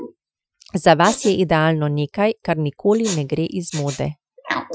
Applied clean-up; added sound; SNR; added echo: classical method Wiener filter.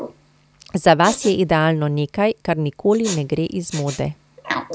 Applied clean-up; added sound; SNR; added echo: none; Respiratory sounds; 14 dB; none.